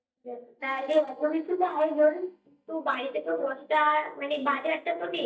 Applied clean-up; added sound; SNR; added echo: neural mask model DeepFilterNet 3.